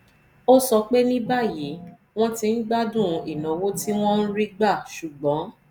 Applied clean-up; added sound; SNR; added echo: none; Organ; 14 dB; none.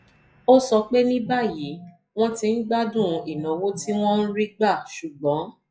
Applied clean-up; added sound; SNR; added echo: classical method log-MMSE.